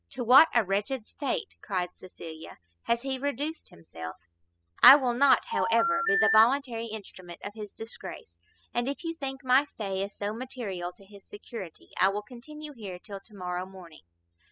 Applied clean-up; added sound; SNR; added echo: classical method spectral subtraction.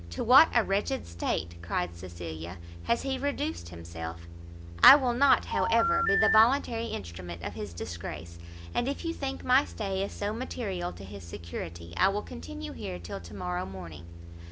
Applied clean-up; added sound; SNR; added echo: none; Telephone; -2 dB; none.